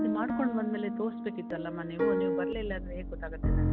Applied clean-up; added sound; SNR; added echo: none; Piano; -4 dB; none.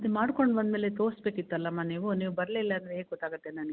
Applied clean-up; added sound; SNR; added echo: none; none; none; none.